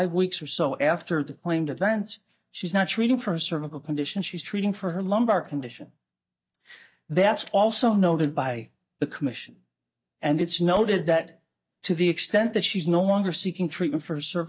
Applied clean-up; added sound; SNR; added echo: neural mask model DeepFilterNet 3.